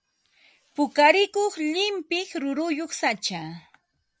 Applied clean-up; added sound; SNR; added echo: none; none; none; none.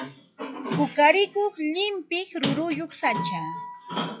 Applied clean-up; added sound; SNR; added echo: classical method log-MMSE.